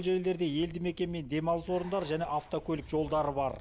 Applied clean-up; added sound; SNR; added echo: none; none; none; none.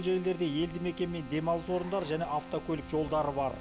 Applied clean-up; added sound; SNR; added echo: none; Keyboard (musical); 15 dB; none.